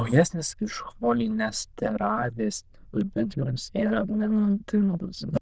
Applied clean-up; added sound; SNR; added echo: neural diffusion model UNIVERSE++.